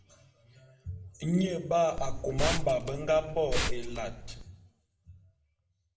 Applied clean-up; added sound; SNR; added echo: none; Liquid; 0 dB; reverberation time 0.6 s.